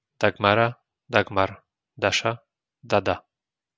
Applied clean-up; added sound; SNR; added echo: none; none; none; none.